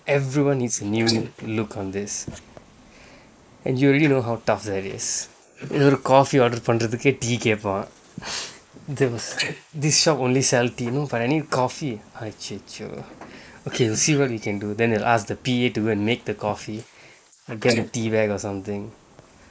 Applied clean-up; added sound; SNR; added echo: neural mask model Resemble Enhance denoiser.